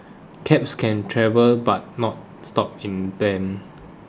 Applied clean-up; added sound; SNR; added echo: none; none; none; none.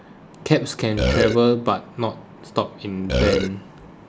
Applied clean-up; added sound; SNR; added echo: none; Burping, eructation; -3 dB; none.